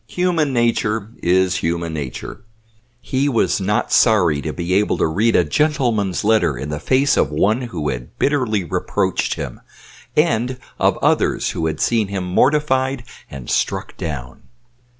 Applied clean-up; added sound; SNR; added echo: none; none; none; none.